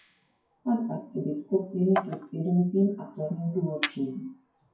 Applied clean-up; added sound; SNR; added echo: classical method WPE with log-MMSE.